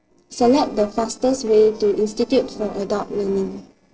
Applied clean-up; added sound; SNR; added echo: neural separator model SepFormer DNS4.